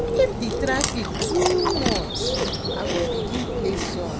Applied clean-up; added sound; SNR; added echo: none; Bird + Chewing, mastication; -2 dB; none.